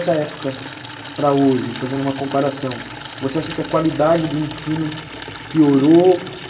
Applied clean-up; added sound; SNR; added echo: none; Water tap, faucet / Liquid; 14 dB; reverberation time 2.0 s.